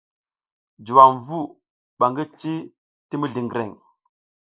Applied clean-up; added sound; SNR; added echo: neural mask model Resemble Enhance denoiser.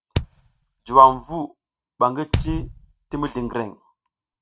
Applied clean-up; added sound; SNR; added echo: neural mask model RNNoise.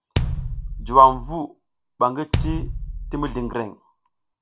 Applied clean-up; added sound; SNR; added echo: none; Bass drum; 5 dB; none.